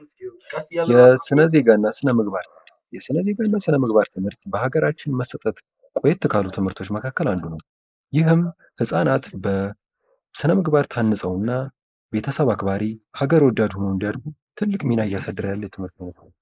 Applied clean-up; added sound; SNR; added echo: neural mask model Resemble Enhance denoiser.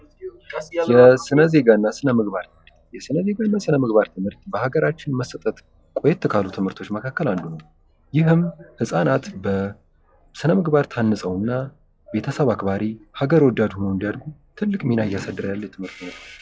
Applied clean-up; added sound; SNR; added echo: classical method log-MMSE.